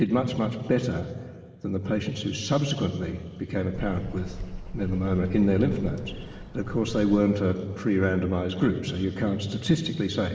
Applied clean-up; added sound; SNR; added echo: neural separator model SepFormer DNS4.